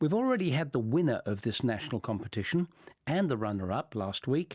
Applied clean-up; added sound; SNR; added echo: none; none; none; none.